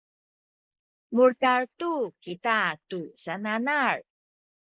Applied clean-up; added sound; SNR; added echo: neural mask model Resemble Enhance denoiser.